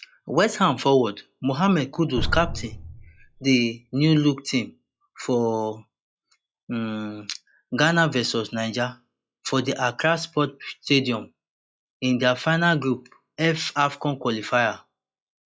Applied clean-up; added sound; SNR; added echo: classical method log-MMSE.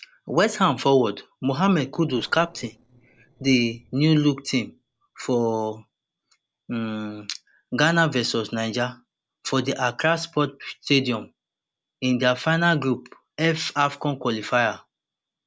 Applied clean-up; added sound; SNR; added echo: neural separator model SepFormer DNS4.